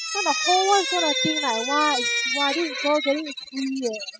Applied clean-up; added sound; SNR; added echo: classical method spectral subtraction.